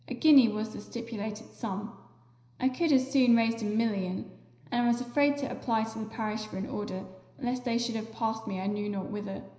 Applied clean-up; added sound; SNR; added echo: none; none; none; reverberation time 0.9 s.